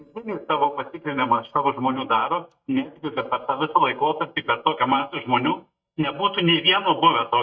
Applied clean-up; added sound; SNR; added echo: neural mask model DeepFilterNet 3.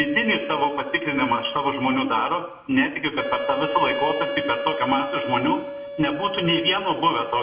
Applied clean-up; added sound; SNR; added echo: none; Wind instrument, woodwind instrument; 8 dB; reverberation time 0.7 s.